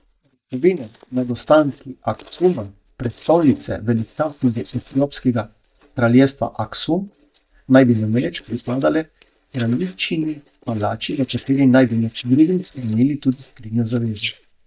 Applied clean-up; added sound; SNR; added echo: neural mask model DeepFilterNet 3.